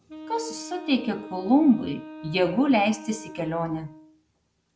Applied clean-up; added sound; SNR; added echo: none; Wind instrument, woodwind instrument; 16 dB; none.